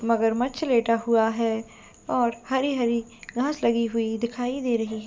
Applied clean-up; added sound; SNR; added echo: none; none; none; none.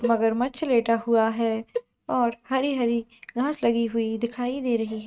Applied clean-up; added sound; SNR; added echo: neural mask model RNNoise.